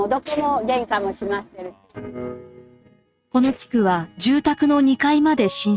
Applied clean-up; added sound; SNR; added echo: neural mask model RNNoise.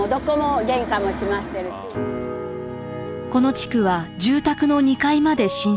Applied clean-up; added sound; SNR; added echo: none; none; none; none.